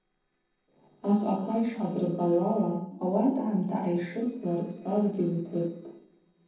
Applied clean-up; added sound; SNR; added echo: neural separator model SepFormer DNS4.